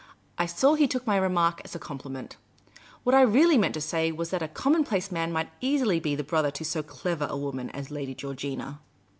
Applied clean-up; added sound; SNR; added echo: none; none; none; none.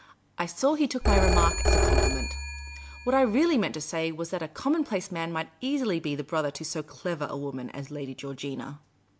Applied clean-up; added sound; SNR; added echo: none; Telephone; -4 dB; none.